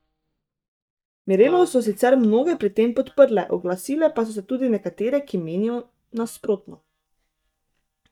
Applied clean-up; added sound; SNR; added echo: neural mask model DeepFilterNet 3.